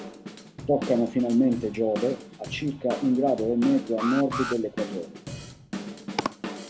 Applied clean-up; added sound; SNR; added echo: none; Alarm + Drum / Drum kit; 10 dB; none.